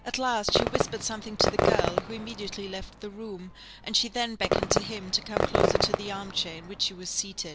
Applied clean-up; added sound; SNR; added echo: none; Fireworks; -2 dB; none.